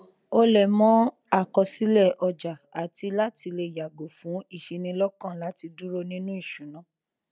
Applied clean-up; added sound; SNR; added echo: none; none; none; none.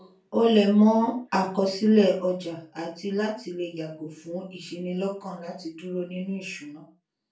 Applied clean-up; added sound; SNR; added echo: none; none; none; reverberation time 0.3 s.